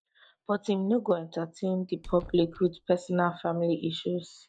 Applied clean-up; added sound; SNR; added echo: neural mask model DeepFilterNet 3.